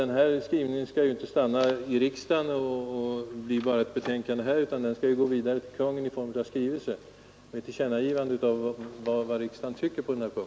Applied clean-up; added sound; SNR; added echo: none; none; none; none.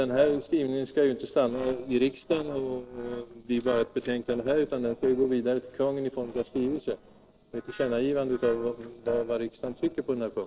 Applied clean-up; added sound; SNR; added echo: neural separator model SepFormer DNS4.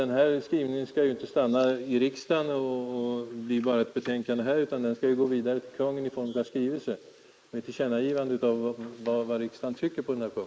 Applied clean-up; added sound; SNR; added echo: neural mask model Resemble Enhance denoiser.